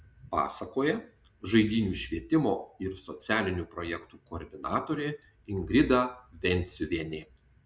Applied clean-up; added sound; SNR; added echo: none; none; none; none.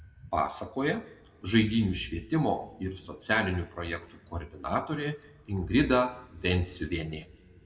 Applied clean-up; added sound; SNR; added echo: none; none; none; reverberation time 1.5 s.